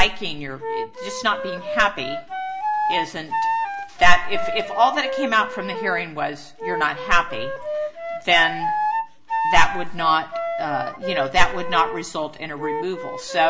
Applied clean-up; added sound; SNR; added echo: none; Wind instrument, woodwind instrument; 6 dB; reverberation time 0.3 s.